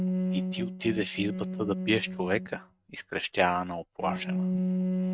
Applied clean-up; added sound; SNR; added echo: neural mask model RNNoise.